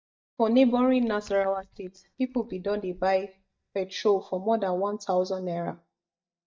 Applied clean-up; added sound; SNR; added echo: neural mask model DeepFilterNet 3.